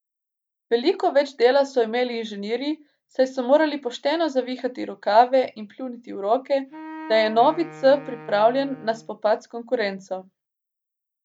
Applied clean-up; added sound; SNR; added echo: none; Wind instrument, woodwind instrument; 17 dB; none.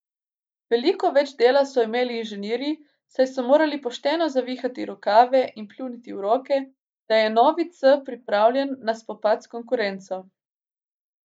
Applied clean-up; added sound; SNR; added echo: neural mask model Resemble Enhance denoiser.